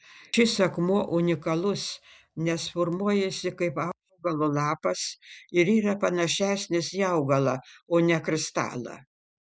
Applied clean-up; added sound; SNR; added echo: none; none; none; none.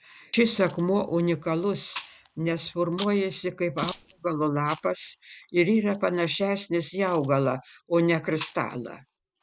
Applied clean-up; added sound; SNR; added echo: none; Chewing, mastication; 18 dB; none.